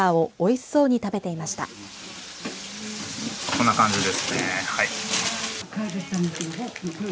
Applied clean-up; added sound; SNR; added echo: none; none; none; none.